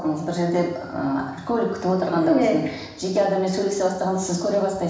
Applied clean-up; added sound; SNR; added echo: none; none; none; reverberation time 0.9 s.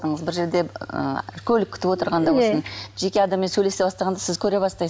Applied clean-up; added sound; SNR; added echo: none; none; none; none.